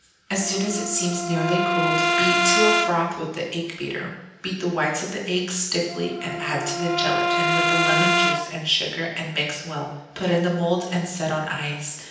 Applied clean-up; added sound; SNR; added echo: none; Brass instrument; -1 dB; reverberation time 0.9 s.